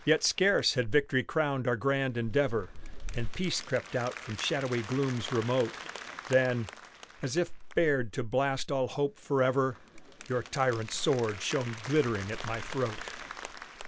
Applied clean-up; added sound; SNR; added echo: none; Applause; 16 dB; none.